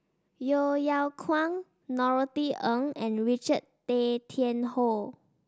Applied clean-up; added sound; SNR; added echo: none; none; none; none.